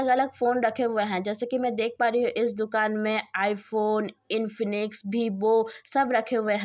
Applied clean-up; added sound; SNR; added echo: none; none; none; none.